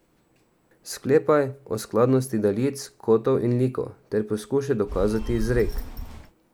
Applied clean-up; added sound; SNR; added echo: none; Telephone; 6 dB; none.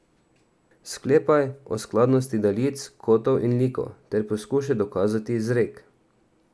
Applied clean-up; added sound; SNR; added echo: none; none; none; none.